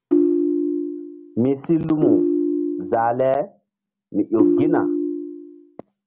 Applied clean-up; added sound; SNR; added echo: none; Ringtone; -3 dB; none.